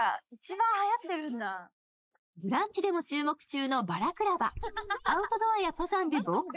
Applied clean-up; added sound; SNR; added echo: neural mask model Resemble Enhance denoiser.